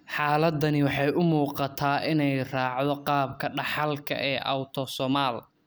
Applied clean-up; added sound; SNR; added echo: none; none; none; none.